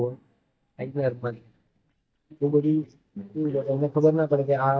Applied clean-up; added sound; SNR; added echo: neural mask model DeepFilterNet 3.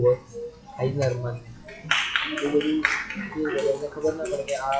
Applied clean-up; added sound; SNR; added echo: classical method WPE with log-MMSE.